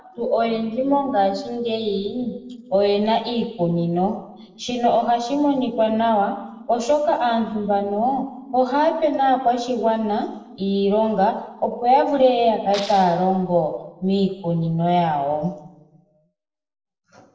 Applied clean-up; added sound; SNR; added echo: neural separator model SepFormer DNS4.